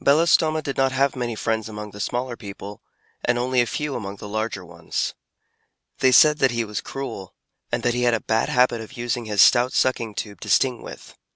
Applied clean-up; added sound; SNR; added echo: none; none; none; none.